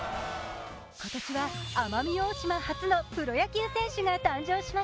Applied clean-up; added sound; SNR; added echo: none; none; none; none.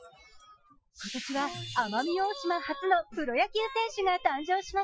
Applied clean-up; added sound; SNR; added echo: classical method Wiener filter.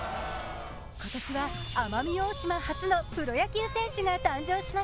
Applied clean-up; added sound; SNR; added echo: none; Splash, splatter; 12 dB; none.